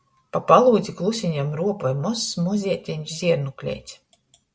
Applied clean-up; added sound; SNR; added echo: none; none; none; none.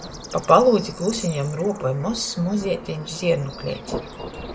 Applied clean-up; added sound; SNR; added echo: none; Bird / Insect / Frog + Rain / Thunderstorm; 13 dB; none.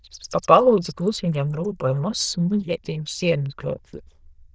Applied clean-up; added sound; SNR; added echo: neural diffusion model UNIVERSE++.